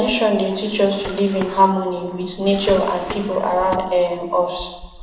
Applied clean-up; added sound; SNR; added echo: none; Drawer open or close; 16 dB; reverberation time 1.0 s.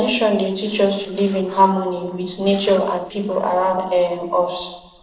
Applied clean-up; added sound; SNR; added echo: neural separator model SepFormer DNS4.